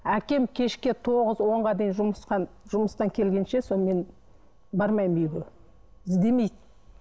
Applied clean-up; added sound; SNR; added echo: none; none; none; none.